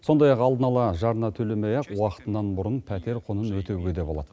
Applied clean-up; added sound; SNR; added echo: none; none; none; none.